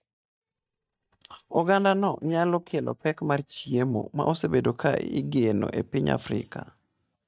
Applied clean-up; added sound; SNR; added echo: neural mask model DeepFilterNet 3.